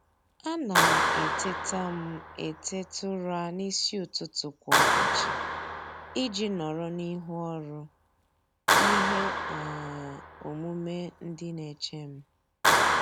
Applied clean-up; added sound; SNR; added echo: none; Clapping; -5 dB; none.